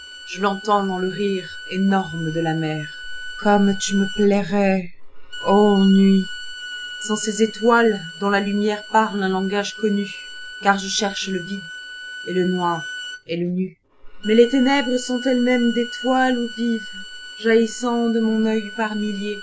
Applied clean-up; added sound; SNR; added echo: none; Bowed string instrument; 14 dB; none.